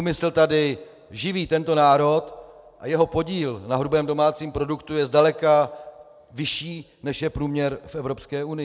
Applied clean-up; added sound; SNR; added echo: none; none; none; none.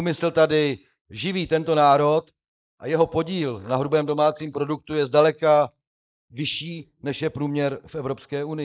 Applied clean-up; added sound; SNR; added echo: neural mask model Resemble Enhance denoiser.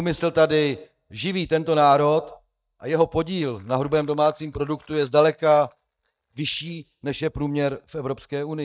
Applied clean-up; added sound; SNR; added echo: neural mask model DeepFilterNet 3.